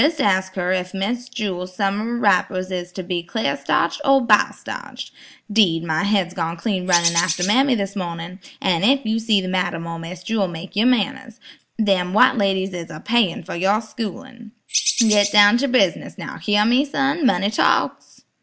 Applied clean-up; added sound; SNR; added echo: none; Bird; 3 dB; none.